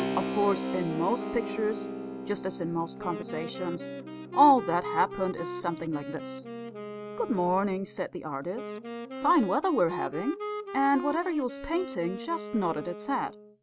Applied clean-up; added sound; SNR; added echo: none; Wind instrument, woodwind instrument + Keyboard (musical); 8 dB; none.